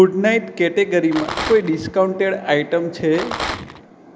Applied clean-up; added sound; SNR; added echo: none; Rattle; 8 dB; none.